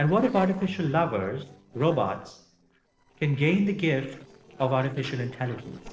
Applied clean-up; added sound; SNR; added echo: neural separator model SepFormer DNS4.